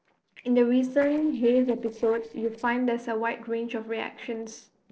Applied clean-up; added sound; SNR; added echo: neural separator model SepFormer DNS4.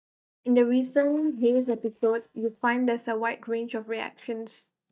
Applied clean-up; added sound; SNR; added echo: neural mask model DeepFilterNet 3.